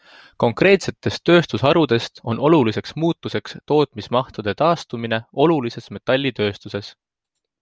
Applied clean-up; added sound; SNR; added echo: none; none; none; none.